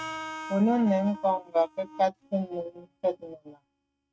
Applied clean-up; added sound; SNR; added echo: neural mask model RNNoise.